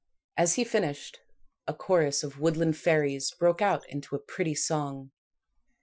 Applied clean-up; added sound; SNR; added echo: classical method Wiener filter.